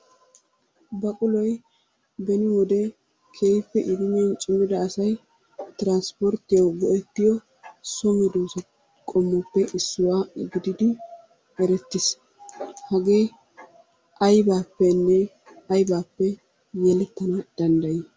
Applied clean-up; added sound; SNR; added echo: none; none; none; none.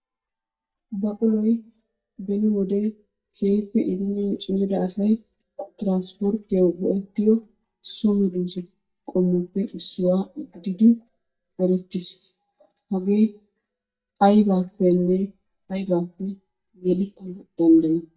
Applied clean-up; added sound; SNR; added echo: neural mask model DeepFilterNet 3.